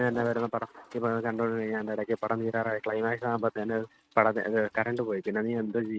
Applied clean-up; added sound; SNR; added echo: neural mask model RNNoise.